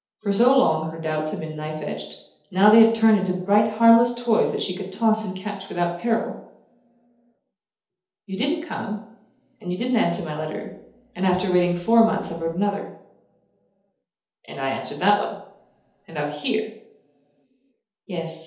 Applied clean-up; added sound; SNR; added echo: none; none; none; reverberation time 2.2 s.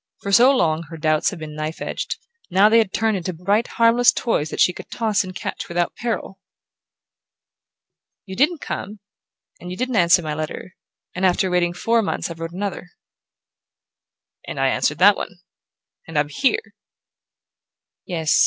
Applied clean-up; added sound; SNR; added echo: none; none; none; none.